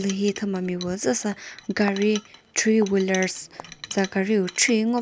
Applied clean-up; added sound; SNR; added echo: none; Chink, clink; 18 dB; none.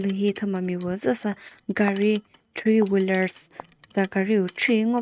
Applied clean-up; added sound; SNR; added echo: neural mask model RNNoise.